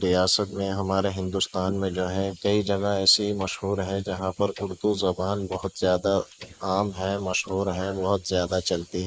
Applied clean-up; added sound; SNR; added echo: neural mask model Resemble Enhance denoiser.